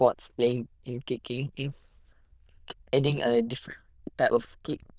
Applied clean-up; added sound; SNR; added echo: neural diffusion model UNIVERSE++.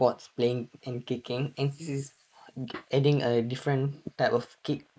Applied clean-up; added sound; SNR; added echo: neural mask model Resemble Enhance denoiser.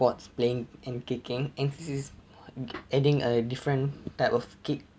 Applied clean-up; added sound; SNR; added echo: none; none; none; none.